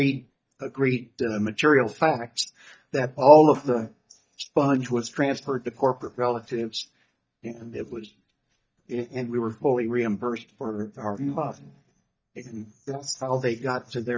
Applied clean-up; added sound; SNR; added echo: neural mask model DeepFilterNet 3.